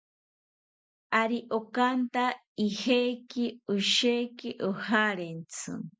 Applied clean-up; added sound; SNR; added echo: none; none; none; none.